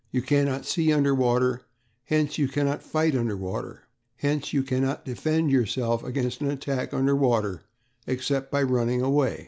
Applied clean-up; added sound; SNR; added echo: none; none; none; none.